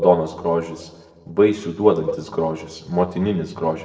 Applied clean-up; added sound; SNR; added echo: neural separator model SepFormer DNS4.